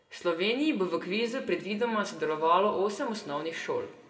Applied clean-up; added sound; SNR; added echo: none; none; none; reverberation time 1.5 s.